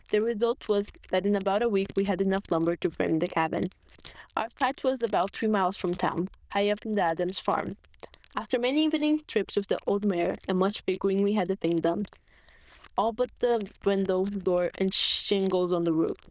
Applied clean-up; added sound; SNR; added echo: neural diffusion model UNIVERSE++.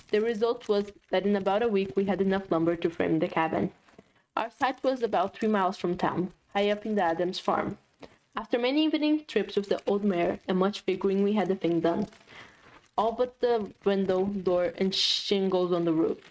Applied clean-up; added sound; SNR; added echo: neural mask model RNNoise.